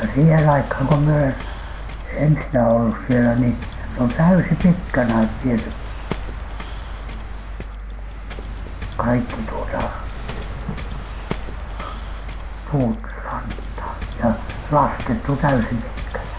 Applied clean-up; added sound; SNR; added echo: none; Waves, surf; 11 dB; none.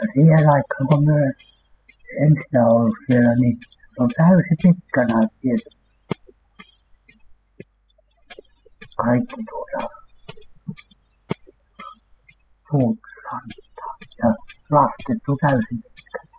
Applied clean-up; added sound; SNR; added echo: classical method spectral subtraction.